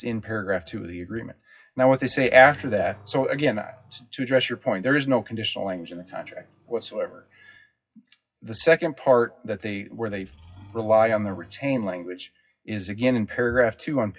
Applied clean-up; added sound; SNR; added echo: classical method WPE with log-MMSE.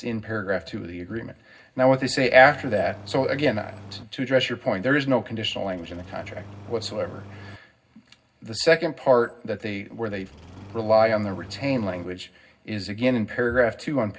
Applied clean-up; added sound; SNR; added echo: none; Engine starting; 18 dB; reverberation time 0.4 s.